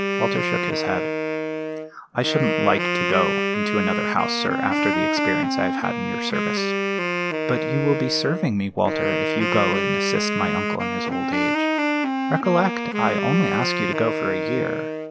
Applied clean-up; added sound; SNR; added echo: none; Wind instrument, woodwind instrument; -1 dB; none.